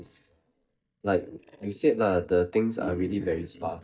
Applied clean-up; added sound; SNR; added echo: neural mask model DeepFilterNet 3.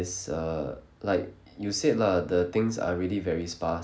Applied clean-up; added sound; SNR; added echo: none; none; none; none.